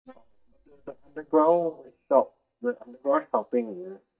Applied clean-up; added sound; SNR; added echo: neural mask model DeepFilterNet 3.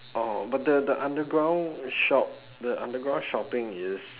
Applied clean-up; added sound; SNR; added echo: none; none; none; none.